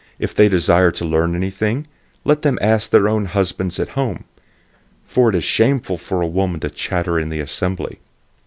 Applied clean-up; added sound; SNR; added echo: none; none; none; none.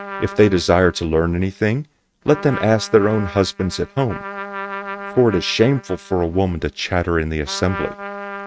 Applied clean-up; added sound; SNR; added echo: neural mask model RNNoise.